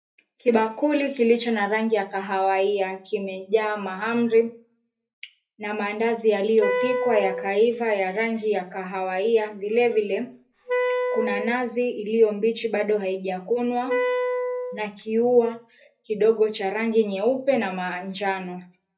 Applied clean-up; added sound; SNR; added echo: none; Wind instrument, woodwind instrument; 3 dB; reverberation time 0.3 s.